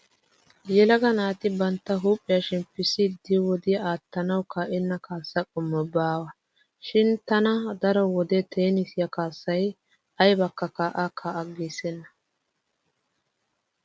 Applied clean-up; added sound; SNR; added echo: none; none; none; none.